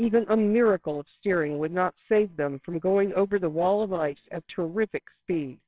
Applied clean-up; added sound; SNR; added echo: neural separator model SepFormer WHAMR!.